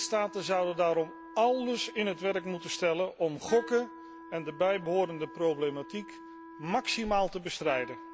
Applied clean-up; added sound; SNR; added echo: none; Wind instrument, woodwind instrument; 16 dB; none.